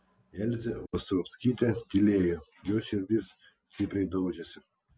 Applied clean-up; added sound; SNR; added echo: none; none; none; none.